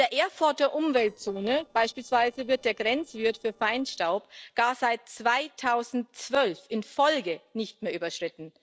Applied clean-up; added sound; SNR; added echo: neural separator model SepFormer DNS4.